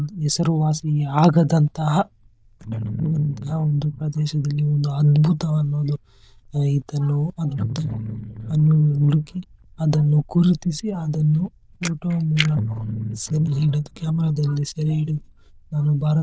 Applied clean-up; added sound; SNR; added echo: neural diffusion model UNIVERSE++.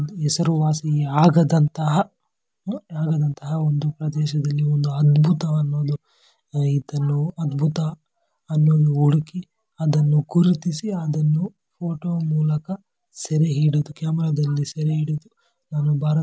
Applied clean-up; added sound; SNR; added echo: none; none; none; none.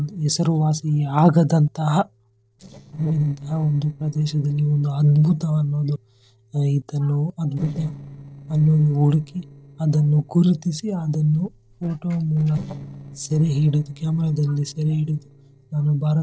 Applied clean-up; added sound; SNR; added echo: neural separator model SepFormer DNS4.